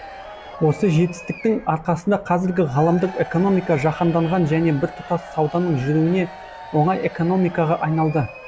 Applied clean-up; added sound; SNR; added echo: none; Crowd / Cheering; 17 dB; none.